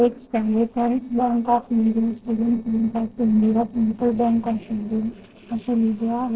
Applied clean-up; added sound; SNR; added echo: neural separator model SepFormer DNS4.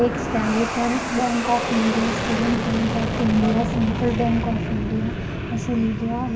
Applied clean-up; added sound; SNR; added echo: none; Fixed-wing aircraft, airplane; 2 dB; reverberation time 1.5 s.